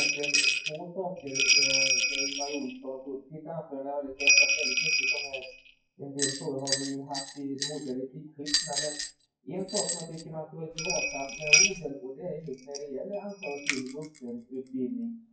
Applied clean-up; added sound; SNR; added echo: classical method WPE with log-MMSE.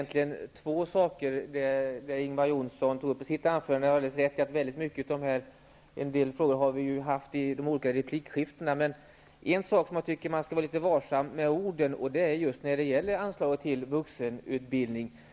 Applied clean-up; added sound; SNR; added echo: none; none; none; none.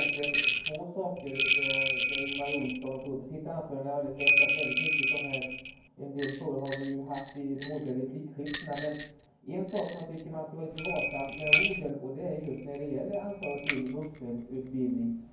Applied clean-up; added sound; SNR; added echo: none; Bell; -5 dB; reverberation time 0.9 s.